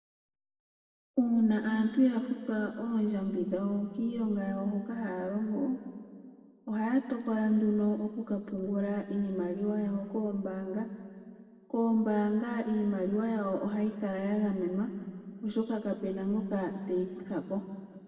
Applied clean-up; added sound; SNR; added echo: none; none; none; reverberation time 2.0 s.